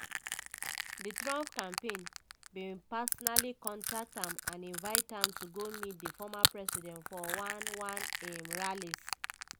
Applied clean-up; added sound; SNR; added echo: none; Crushing; -4 dB; none.